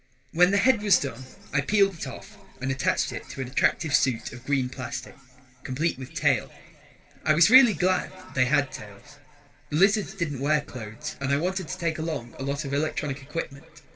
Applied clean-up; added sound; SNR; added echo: none; none; none; reverberation time 2.3 s.